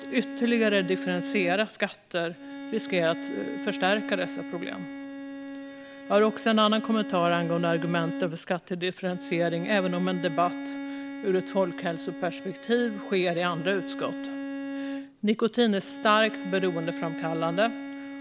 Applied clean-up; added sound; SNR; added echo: none; Bowed string instrument; 9 dB; none.